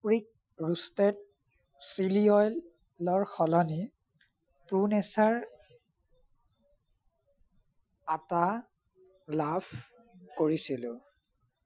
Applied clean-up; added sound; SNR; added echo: classical method Wiener filter.